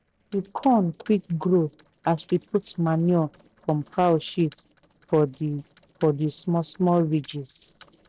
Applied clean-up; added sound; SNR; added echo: neural separator model SepFormer DNS4.